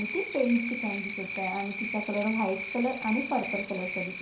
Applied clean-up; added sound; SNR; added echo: none; Cricket; 6 dB; reverberation time 0.5 s.